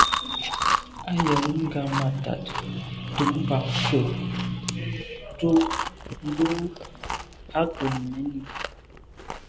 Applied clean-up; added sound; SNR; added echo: none; Chewing, mastication; 4 dB; none.